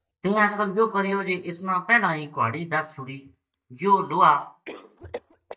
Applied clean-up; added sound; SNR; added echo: neural mask model DeepFilterNet 3.